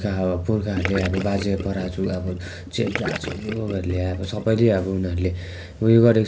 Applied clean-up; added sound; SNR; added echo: none; Gurgling / Liquid; 11 dB; none.